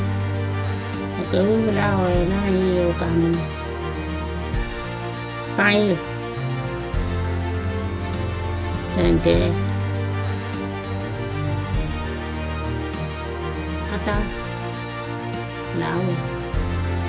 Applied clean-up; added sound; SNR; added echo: none; Musical instrument; -1 dB; none.